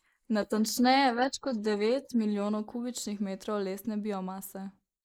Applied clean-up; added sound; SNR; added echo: neural mask model Resemble Enhance denoiser.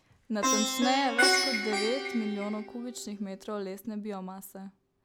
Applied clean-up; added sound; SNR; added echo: none; Plucked string instrument; -1 dB; none.